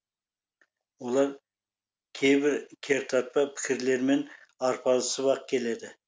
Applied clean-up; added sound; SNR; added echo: none; none; none; none.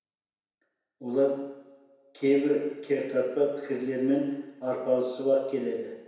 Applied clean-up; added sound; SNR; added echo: none; none; none; reverberation time 1.0 s.